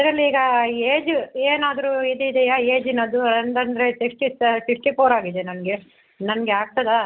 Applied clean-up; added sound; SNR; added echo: none; none; none; none.